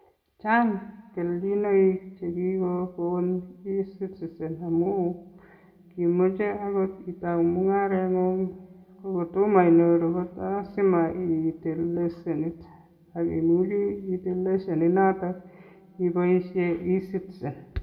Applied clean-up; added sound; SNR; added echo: none; none; none; reverberation time 1.3 s.